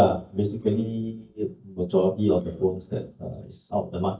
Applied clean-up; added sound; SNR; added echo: neural mask model DeepFilterNet 3.